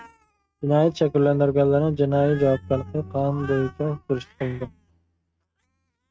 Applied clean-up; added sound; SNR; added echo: neural mask model RNNoise.